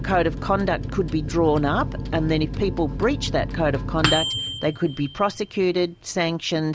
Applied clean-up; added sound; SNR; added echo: none; Microwave oven; 6 dB; none.